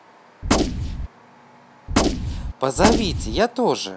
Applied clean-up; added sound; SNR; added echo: none; Gunshot, gunfire; -4 dB; none.